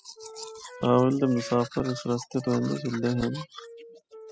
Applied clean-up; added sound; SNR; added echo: classical method spectral subtraction.